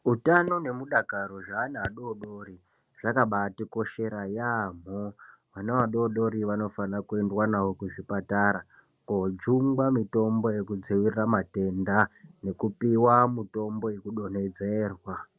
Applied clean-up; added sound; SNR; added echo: none; none; none; none.